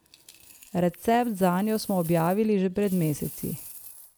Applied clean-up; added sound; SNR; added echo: none; Coin (dropping); 18 dB; none.